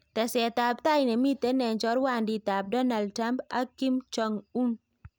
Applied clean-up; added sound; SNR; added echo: none; none; none; none.